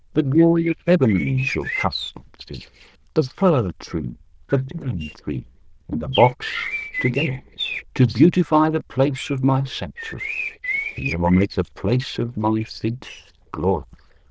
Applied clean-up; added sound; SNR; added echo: neural diffusion model UNIVERSE++.